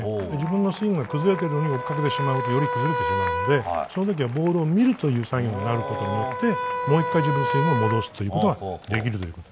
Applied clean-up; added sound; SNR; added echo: none; Wind instrument, woodwind instrument; 6 dB; none.